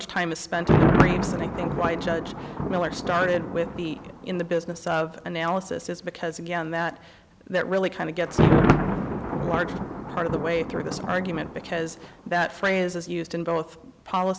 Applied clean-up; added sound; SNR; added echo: none; Thunder; -1 dB; none.